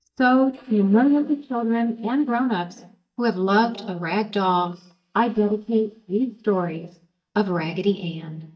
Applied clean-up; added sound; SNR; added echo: neural mask model DeepFilterNet 3.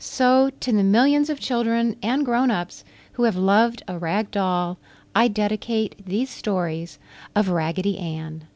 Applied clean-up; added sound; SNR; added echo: none; none; none; none.